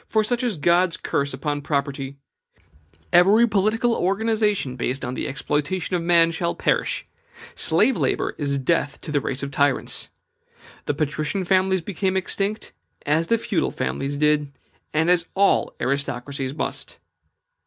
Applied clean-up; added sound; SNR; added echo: none; none; none; none.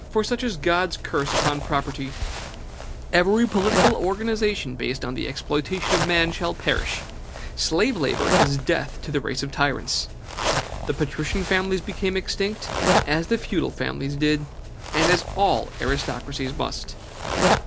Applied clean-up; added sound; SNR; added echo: none; Zipper (clothing); 3 dB; none.